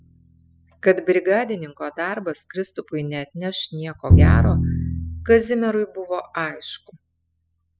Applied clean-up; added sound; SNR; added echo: classical method spectral subtraction.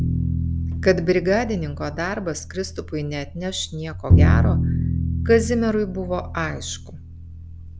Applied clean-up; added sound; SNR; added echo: none; Bowed string instrument; -2 dB; none.